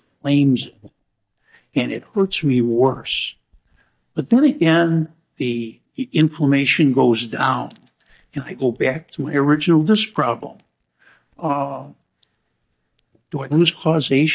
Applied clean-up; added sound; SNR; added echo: neural mask model DeepFilterNet 3.